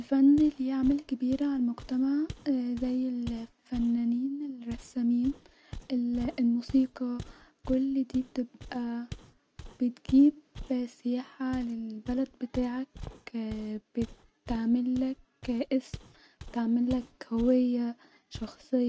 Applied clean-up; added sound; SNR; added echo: none; Walk, footsteps; 17 dB; none.